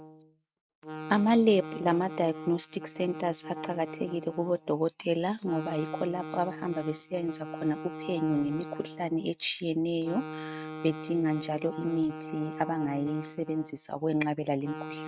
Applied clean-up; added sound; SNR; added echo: neural mask model RNNoise.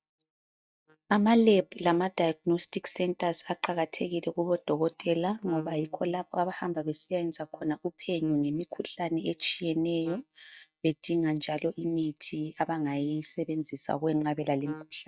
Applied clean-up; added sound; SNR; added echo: neural mask model DeepFilterNet 3.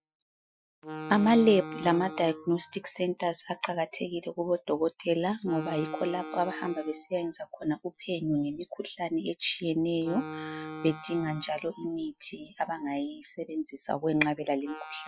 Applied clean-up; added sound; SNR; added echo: classical method Wiener filter.